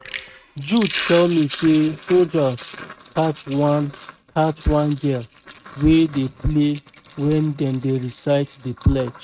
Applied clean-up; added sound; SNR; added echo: neural mask model RNNoise.